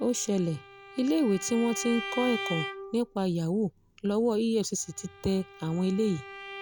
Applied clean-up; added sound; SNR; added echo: none; Bowed string instrument; 12 dB; none.